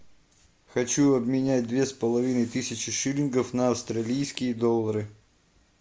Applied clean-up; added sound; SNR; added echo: none; none; none; none.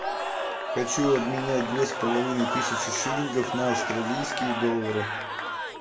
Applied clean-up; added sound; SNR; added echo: none; Crowd / Cheering; 2 dB; reverberation time 1.0 s.